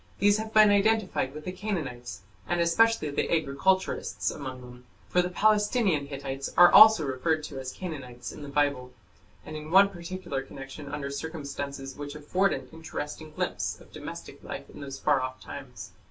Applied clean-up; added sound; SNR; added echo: none; none; none; reverberation time 0.2 s.